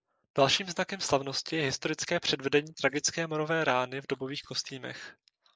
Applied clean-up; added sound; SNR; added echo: neural mask model Resemble Enhance denoiser.